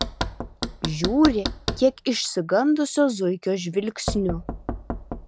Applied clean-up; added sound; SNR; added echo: none; Knock; 8 dB; none.